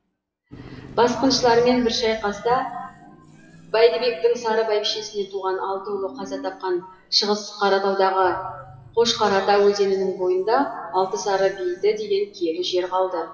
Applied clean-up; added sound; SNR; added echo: classical method WPE with log-MMSE.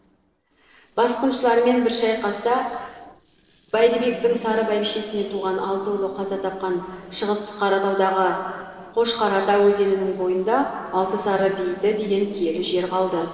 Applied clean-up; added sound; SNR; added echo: neural separator model SepFormer DNS4.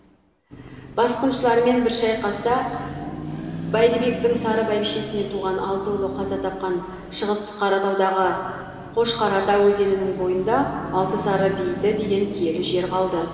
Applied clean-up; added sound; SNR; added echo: none; Car passing by / Traffic noise, roadway noise / Engine; 11 dB; reverberation time 2.3 s.